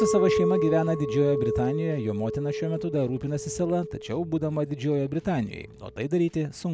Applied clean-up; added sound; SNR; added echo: none; Chink, clink; 4 dB; none.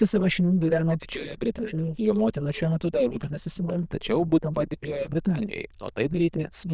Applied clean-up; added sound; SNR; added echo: neural diffusion model UNIVERSE++.